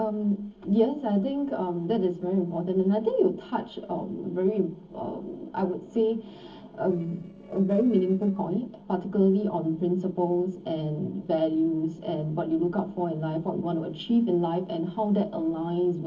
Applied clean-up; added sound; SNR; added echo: neural separator model SepFormer DNS4.